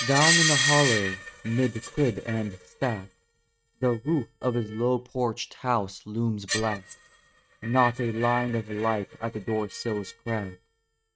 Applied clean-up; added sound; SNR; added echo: neural mask model RNNoise.